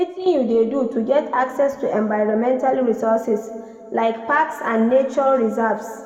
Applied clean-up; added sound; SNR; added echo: none; none; none; reverberation time 1.9 s.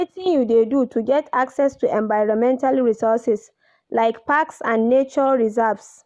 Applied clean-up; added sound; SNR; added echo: none; none; none; none.